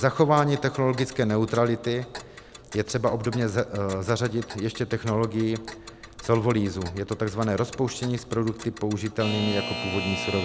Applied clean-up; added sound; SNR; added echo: none; Alarm / Clock; 13 dB; none.